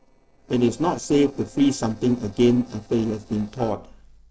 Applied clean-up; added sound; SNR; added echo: neural separator model SepFormer DNS4.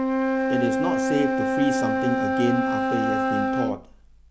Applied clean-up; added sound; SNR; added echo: none; Wind instrument, woodwind instrument; -4 dB; none.